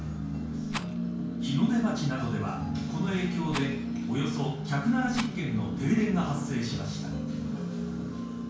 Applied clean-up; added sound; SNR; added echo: none; Rattle; 13 dB; reverberation time 0.5 s.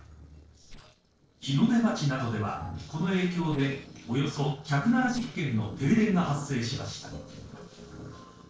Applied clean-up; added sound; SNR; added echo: neural separator model SepFormer DNS4.